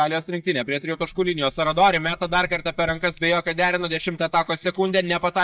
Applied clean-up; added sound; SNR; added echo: neural mask model DeepFilterNet 3.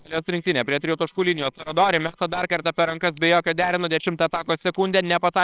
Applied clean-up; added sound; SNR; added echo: neural separator model SepFormer WHAMR!.